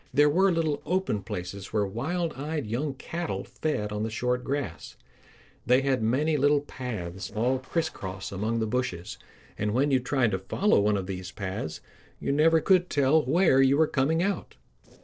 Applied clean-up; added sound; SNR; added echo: neural separator model SepFormer DNS4.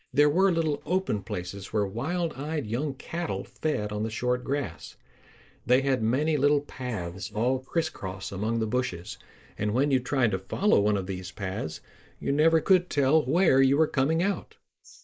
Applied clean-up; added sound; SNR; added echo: neural mask model Resemble Enhance denoiser.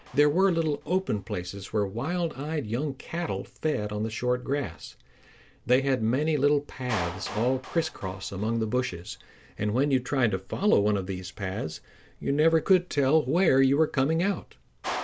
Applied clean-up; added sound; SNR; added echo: none; Clapping; 18 dB; none.